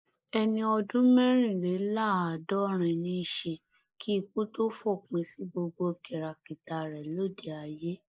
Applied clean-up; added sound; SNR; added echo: neural mask model Resemble Enhance denoiser.